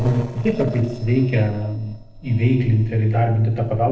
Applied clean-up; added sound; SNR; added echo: neural separator model SepFormer DNS4.